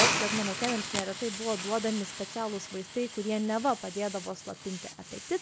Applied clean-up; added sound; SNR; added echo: none; Hiss; 2 dB; none.